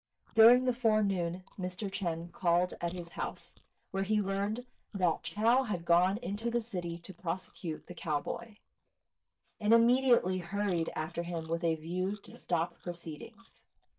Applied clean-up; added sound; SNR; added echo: neural mask model DeepFilterNet 3.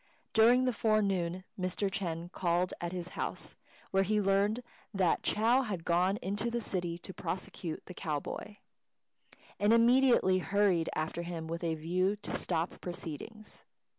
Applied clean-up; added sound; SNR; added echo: none; none; none; none.